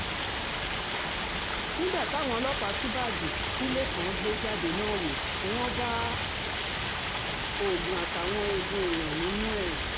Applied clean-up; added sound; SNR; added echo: none; Stream; -2 dB; none.